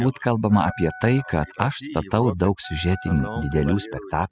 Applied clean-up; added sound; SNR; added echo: classical method spectral subtraction.